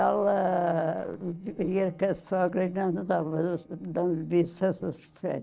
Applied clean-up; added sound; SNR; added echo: neural separator model SepFormer DNS4.